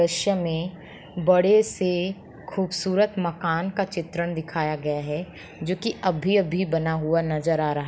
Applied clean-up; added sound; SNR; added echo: none; none; none; none.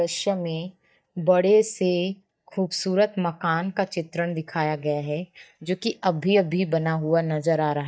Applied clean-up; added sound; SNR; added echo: neural mask model DeepFilterNet 3.